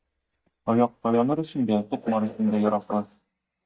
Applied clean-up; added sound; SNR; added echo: neural mask model DeepFilterNet 3.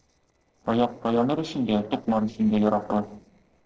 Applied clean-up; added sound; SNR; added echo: neural separator model SepFormer DNS4.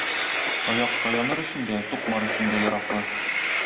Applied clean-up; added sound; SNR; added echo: none; Train; -2 dB; reverberation time 0.9 s.